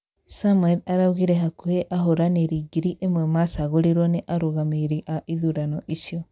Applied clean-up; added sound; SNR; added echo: none; none; none; none.